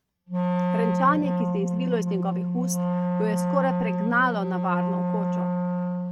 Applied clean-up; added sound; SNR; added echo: neural mask model RNNoise.